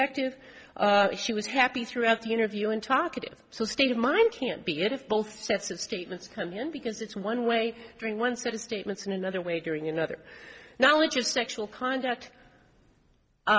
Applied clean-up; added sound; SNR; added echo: none; none; none; none.